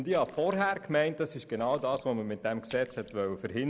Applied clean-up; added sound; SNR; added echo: neural mask model Resemble Enhance denoiser.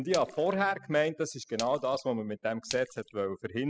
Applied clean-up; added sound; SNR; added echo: classical method spectral subtraction.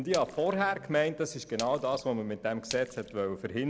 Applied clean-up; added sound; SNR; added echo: none; Splash, splatter; 16 dB; none.